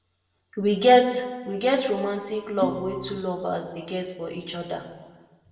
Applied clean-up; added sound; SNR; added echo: none; Organ; 9 dB; reverberation time 1.1 s.